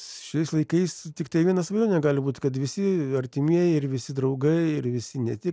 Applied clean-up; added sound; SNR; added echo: none; none; none; none.